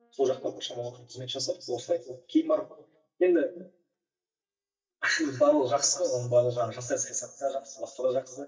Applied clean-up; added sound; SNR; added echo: neural mask model DeepFilterNet 3.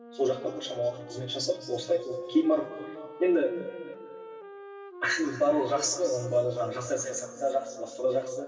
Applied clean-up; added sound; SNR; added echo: none; Wind instrument, woodwind instrument; 17 dB; reverberation time 2.4 s.